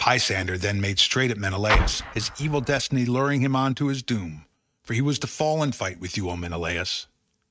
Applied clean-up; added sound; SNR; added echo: neural mask model RNNoise.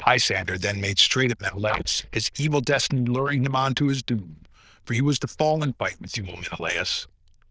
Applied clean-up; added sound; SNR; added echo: neural diffusion model UNIVERSE++.